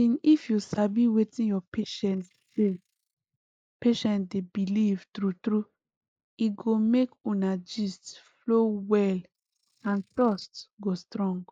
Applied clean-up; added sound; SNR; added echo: neural mask model Resemble Enhance denoiser.